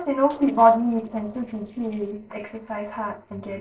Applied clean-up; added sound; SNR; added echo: neural separator model SepFormer DNS4.